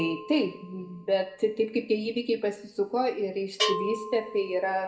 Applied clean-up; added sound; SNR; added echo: none; Bell; 9 dB; reverberation time 0.8 s.